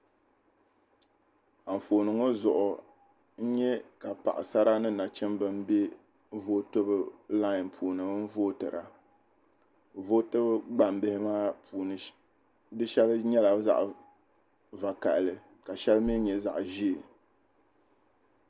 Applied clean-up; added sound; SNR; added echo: none; Bass drum; 16 dB; none.